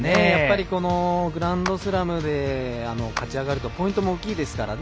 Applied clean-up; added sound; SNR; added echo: none; Clapping; 15 dB; none.